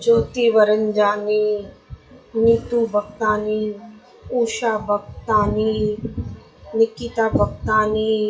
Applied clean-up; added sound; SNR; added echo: classical method WPE with log-MMSE.